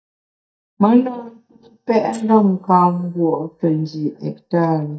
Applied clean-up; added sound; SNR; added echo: neural mask model DeepFilterNet 3.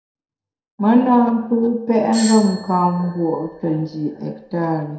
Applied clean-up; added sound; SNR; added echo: none; Doorbell; 16 dB; reverberation time 0.6 s.